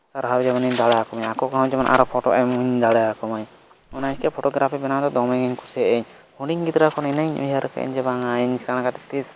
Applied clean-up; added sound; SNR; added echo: none; Zipper (clothing); 16 dB; none.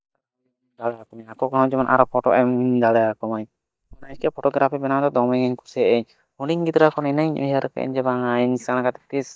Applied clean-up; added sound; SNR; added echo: neural mask model DeepFilterNet 3.